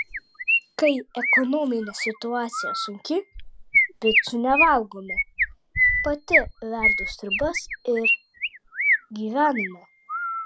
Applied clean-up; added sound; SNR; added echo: none; Chirp, tweet; -1 dB; none.